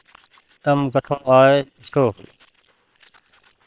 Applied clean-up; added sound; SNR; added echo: neural separator model SepFormer WHAM!.